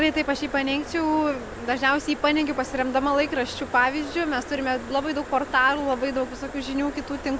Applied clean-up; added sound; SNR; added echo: none; Stream; 15 dB; none.